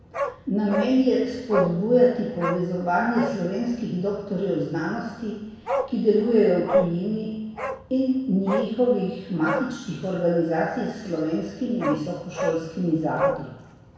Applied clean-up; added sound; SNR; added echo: none; Bark; 7 dB; reverberation time 1.1 s.